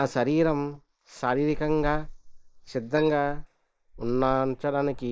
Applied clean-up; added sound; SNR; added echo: neural mask model Resemble Enhance denoiser.